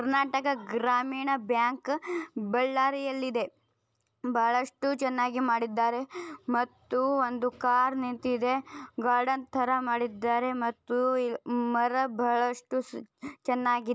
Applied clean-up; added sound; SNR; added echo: none; none; none; none.